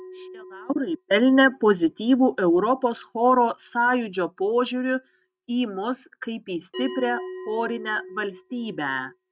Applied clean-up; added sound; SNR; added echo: neural mask model RNNoise.